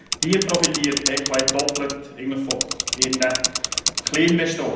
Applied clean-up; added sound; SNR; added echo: none; Mechanisms / Bicycle; 2 dB; reverberation time 0.8 s.